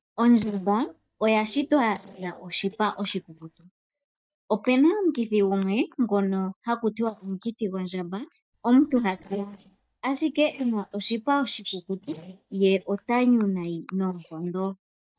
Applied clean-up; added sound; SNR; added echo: neural mask model DeepFilterNet 3.